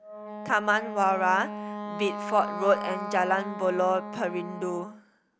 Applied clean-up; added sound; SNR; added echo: none; Wind instrument, woodwind instrument; 8 dB; none.